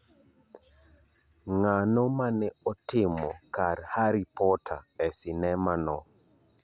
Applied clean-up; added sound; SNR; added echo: none; none; none; none.